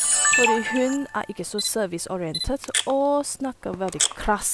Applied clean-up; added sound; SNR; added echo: none; Camera; 1 dB; none.